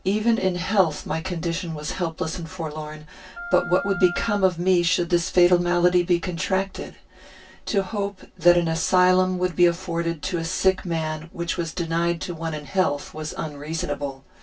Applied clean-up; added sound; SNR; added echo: none; Wind instrument, woodwind instrument; 12 dB; reverberation time 0.1 s.